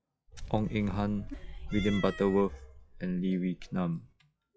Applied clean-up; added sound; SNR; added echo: classical method log-MMSE.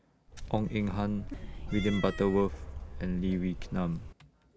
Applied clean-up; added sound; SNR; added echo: none; Cat; 8 dB; none.